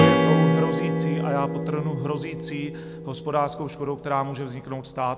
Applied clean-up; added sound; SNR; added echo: none; Strum; -3 dB; none.